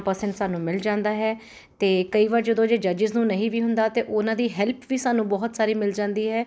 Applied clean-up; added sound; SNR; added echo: none; none; none; none.